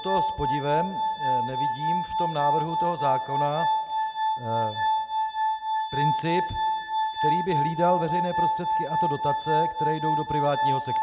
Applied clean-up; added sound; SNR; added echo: none; Glass; -4 dB; none.